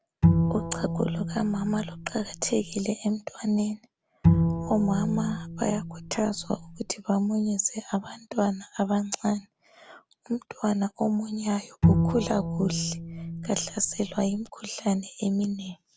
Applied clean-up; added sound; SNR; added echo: none; Bowed string instrument; -1 dB; none.